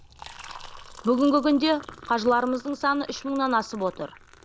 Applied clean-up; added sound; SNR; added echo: none; Liquid; 19 dB; none.